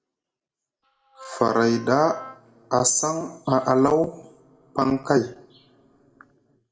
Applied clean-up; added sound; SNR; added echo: none; Wind instrument, woodwind instrument; 18 dB; reverberation time 0.3 s.